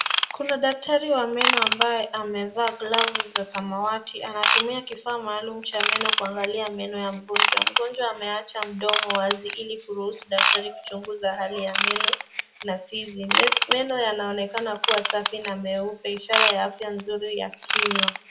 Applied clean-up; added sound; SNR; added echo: none; Ratchet, pawl / Tools; -1 dB; reverberation time 0.4 s.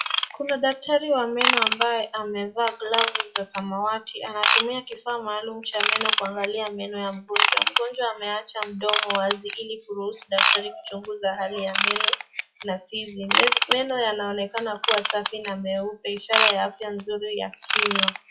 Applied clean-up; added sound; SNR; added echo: classical method WPE with log-MMSE.